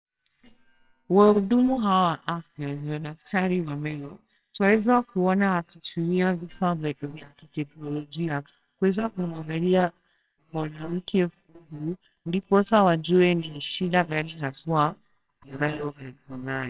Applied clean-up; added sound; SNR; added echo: neural separator model SepFormer WHAMR!.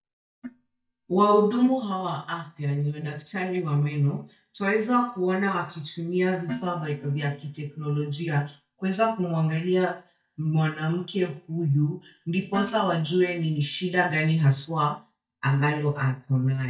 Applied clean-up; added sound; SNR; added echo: neural mask model DeepFilterNet 3.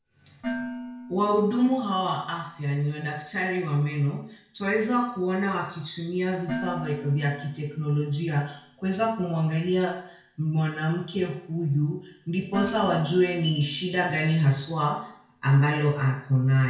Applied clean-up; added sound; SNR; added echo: none; Dishes, pots, and pans; 16 dB; reverberation time 0.5 s.